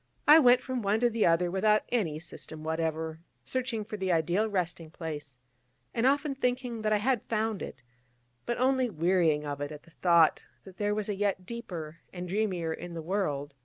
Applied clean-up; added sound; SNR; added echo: none; none; none; none.